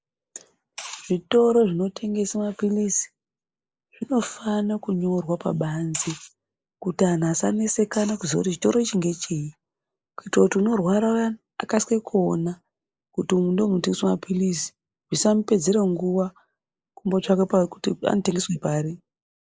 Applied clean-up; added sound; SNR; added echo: neural mask model Resemble Enhance denoiser.